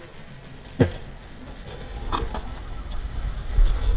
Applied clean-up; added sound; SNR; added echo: neural mask model DeepFilterNet 3.